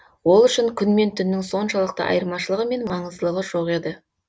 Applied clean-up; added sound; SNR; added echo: none; none; none; none.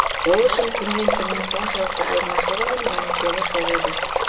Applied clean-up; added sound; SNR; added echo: none; Stream; -2 dB; reverberation time 1.3 s.